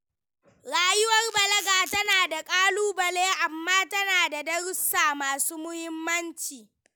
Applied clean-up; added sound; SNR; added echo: none; Camera; 15 dB; none.